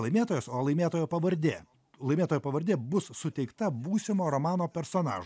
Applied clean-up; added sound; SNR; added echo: none; none; none; none.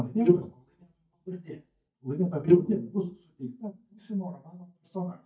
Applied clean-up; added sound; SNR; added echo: neural mask model DeepFilterNet 3.